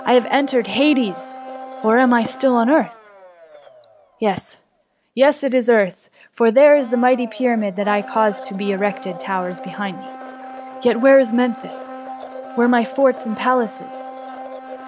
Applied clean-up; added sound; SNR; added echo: none; Domestic sounds, home sounds; 15 dB; none.